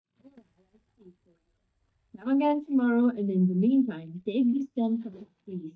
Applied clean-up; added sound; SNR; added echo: neural mask model DeepFilterNet 3.